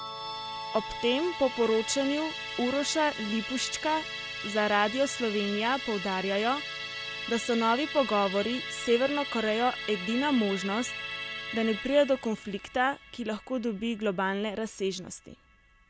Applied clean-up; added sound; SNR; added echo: none; Musical instrument; 9 dB; none.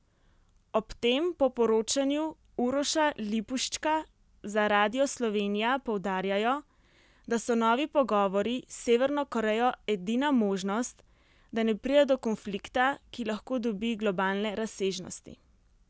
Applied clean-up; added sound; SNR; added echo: none; none; none; none.